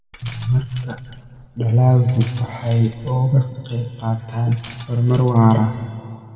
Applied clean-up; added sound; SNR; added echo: none; Glass; 19 dB; reverberation time 1.8 s.